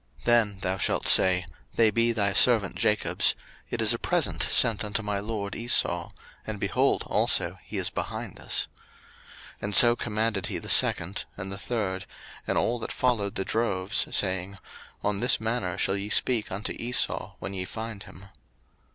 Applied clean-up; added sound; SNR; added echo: none; none; none; none.